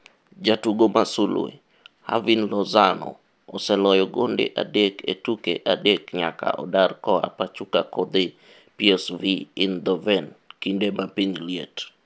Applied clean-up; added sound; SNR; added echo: none; none; none; none.